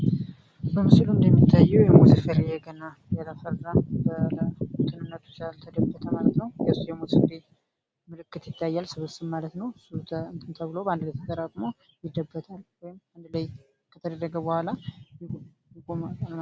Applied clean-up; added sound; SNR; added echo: none; none; none; none.